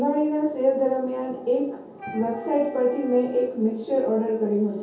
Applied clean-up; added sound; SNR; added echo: none; Wind instrument, woodwind instrument; 20 dB; reverberation time 0.7 s.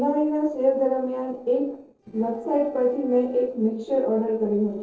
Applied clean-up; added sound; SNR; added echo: neural separator model SepFormer DNS4.